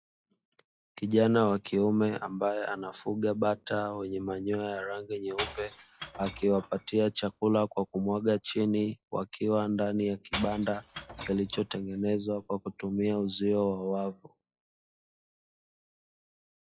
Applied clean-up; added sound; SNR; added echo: classical method log-MMSE.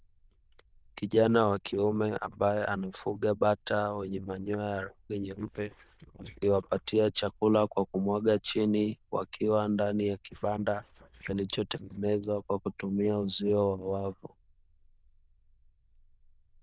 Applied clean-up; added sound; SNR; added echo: neural diffusion model UNIVERSE++.